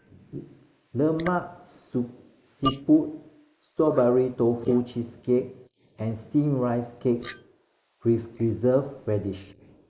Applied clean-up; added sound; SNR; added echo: neural mask model Resemble Enhance denoiser.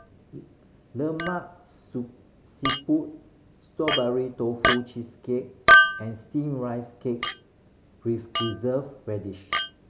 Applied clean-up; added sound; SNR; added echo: none; Chink, clink; -3 dB; none.